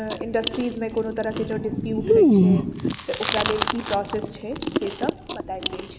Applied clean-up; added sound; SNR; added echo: none; Chewing, mastication; -3 dB; none.